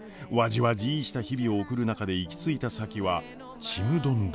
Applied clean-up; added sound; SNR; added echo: none; none; none; none.